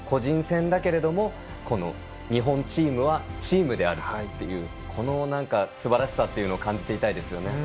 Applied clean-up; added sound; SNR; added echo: none; none; none; none.